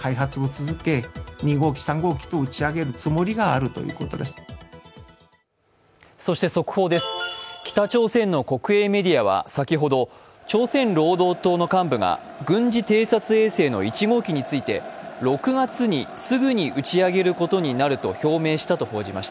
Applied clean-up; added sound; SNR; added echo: none; none; none; none.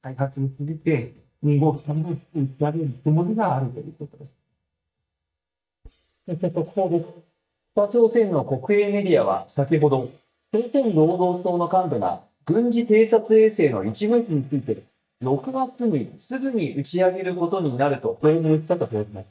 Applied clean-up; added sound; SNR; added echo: neural mask model DeepFilterNet 3.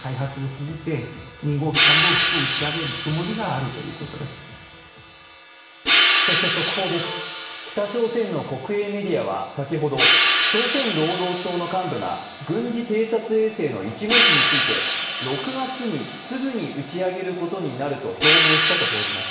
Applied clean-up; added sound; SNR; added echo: none; Hi-hat; -2 dB; reverberation time 0.9 s.